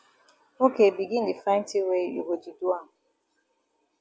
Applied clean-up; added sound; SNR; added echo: none; none; none; none.